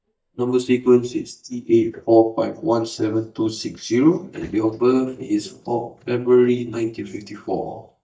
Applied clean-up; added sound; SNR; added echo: neural mask model DeepFilterNet 3.